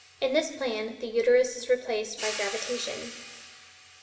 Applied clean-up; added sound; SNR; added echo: none; Hi-hat; 13 dB; reverberation time 1.3 s.